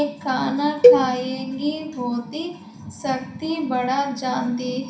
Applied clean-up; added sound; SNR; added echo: none; Cowbell; -5 dB; reverberation time 0.5 s.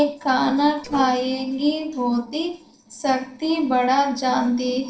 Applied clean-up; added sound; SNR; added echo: neural separator model SepFormer DNS4.